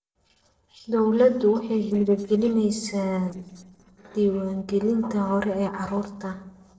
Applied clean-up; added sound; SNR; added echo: neural separator model SepFormer DNS4.